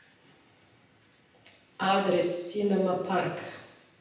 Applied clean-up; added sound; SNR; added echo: none; none; none; reverberation time 0.9 s.